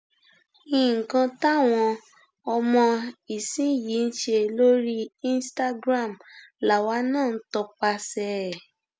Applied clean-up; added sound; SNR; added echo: none; none; none; none.